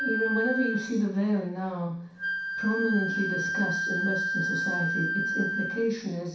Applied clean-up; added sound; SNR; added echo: none; Wind instrument, woodwind instrument; 2 dB; reverberation time 0.6 s.